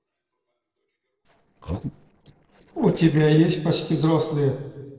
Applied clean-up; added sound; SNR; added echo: neural separator model SepFormer DNS4.